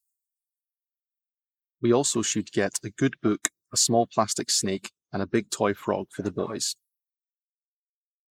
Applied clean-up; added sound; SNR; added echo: neural mask model Resemble Enhance denoiser.